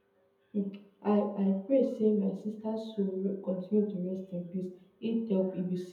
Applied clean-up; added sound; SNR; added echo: none; none; none; reverberation time 0.7 s.